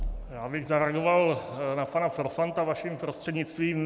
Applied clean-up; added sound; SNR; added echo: none; none; none; none.